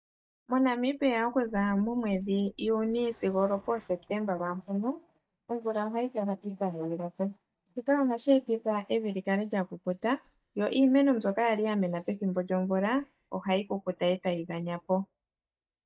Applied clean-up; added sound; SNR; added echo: neural mask model DeepFilterNet 3.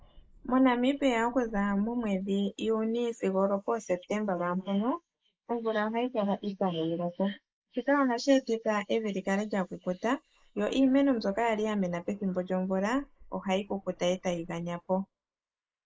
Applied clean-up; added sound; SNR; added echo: neural mask model Resemble Enhance denoiser.